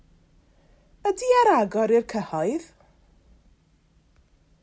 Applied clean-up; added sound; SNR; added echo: none; none; none; none.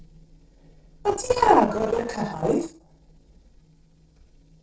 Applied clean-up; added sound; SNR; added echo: neural separator model SepFormer DNS4.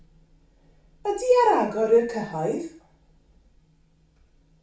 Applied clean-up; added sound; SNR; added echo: none; Telephone; 20 dB; reverberation time 0.4 s.